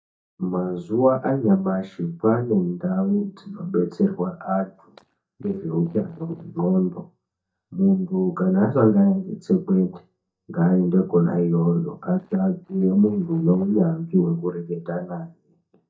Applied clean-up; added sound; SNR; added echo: neural mask model DeepFilterNet 3.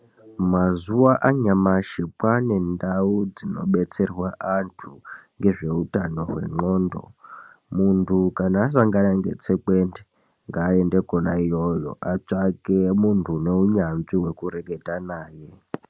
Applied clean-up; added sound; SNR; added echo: none; none; none; none.